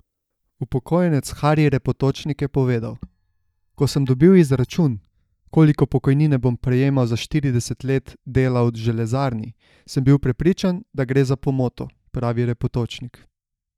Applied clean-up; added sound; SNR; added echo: neural mask model DeepFilterNet 3.